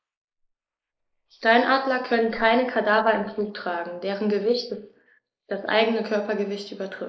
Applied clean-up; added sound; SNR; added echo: neural mask model Resemble Enhance denoiser.